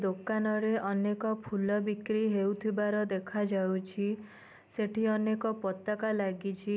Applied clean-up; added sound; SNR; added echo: none; none; none; none.